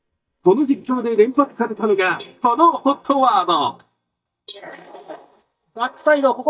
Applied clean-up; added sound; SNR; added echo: neural mask model DeepFilterNet 3.